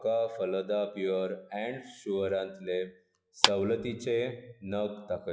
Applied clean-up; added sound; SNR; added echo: classical method log-MMSE.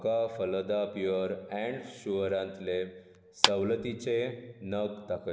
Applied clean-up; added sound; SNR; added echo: none; Clapping; 0 dB; none.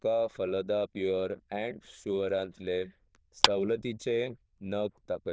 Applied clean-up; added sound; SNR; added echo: neural diffusion model UNIVERSE++.